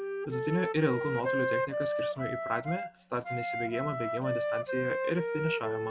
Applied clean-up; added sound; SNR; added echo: none; Wind instrument, woodwind instrument; -1 dB; none.